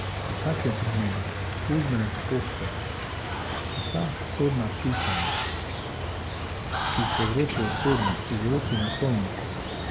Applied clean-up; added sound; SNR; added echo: none; Water; -1 dB; none.